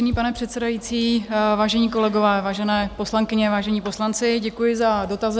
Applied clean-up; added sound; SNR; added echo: none; none; none; none.